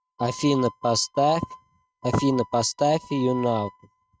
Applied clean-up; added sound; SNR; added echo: neural mask model RNNoise.